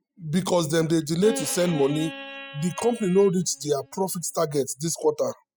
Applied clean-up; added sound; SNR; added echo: classical method spectral subtraction.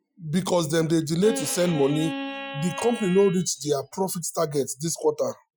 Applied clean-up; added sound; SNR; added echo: classical method Wiener filter.